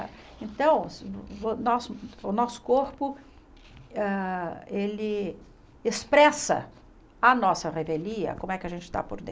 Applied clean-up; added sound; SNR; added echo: none; none; none; none.